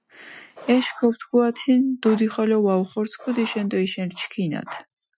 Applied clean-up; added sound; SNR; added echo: classical method Wiener filter.